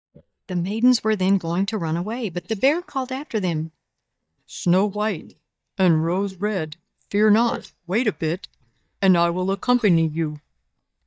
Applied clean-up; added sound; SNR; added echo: neural mask model DeepFilterNet 3.